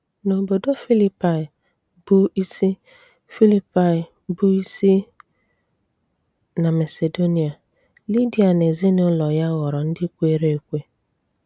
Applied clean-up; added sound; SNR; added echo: none; none; none; none.